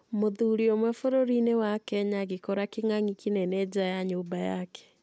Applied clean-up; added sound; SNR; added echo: none; none; none; none.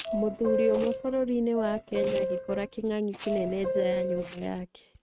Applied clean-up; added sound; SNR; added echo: neural mask model RNNoise.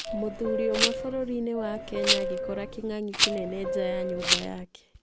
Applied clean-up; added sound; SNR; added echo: none; Rattle + Subway, metro, underground / Doorbell; -3 dB; none.